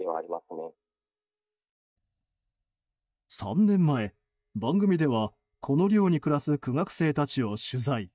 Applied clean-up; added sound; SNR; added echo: neural mask model DeepFilterNet 3.